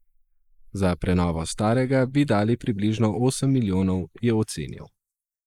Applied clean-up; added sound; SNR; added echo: neural mask model Resemble Enhance denoiser.